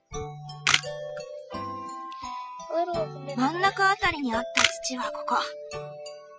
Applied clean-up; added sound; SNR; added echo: classical method spectral subtraction.